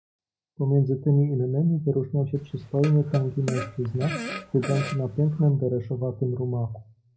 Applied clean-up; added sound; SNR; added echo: none; Fart; 11 dB; reverberation time 0.4 s.